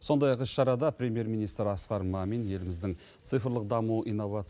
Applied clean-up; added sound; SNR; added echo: none; none; none; none.